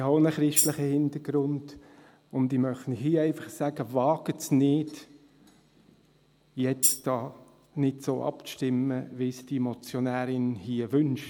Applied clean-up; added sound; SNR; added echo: none; Tambourine; 2 dB; none.